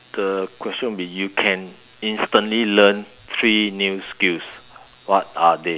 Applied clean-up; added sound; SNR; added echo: none; none; none; none.